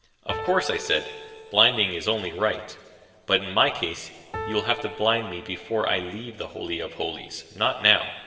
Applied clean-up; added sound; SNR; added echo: none; Piano; 10 dB; reverberation time 3.0 s.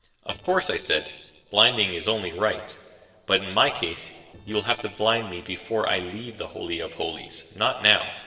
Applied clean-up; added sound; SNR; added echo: neural separator model SepFormer DNS4.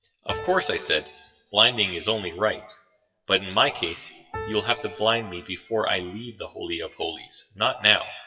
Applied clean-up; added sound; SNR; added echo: classical method WPE with log-MMSE.